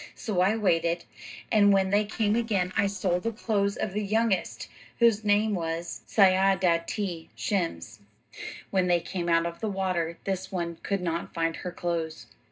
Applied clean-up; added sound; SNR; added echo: neural separator model SepFormer DNS4.